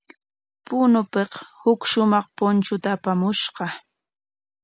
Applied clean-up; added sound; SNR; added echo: none; none; none; none.